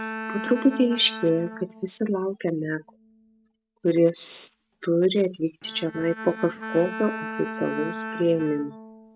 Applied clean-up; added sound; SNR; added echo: neural mask model RNNoise.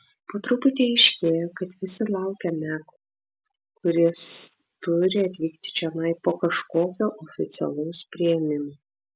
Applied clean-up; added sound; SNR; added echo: none; none; none; none.